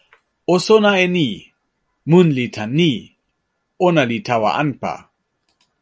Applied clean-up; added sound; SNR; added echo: none; none; none; none.